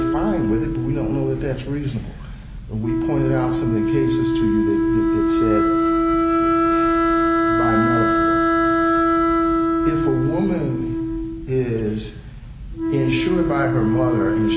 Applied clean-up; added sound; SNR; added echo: none; Wind instrument, woodwind instrument; -5 dB; none.